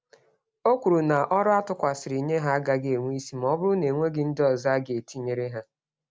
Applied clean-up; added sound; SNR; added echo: none; none; none; none.